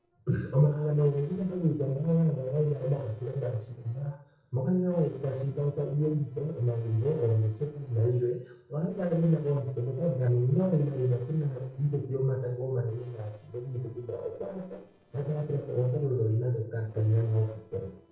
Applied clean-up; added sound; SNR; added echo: neural separator model SepFormer DNS4.